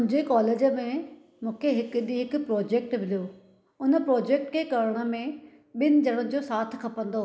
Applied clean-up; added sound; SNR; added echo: none; none; none; none.